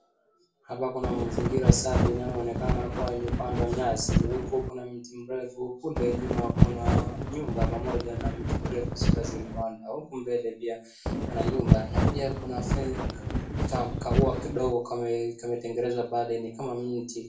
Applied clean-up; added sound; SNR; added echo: none; Wind; -5 dB; reverberation time 0.3 s.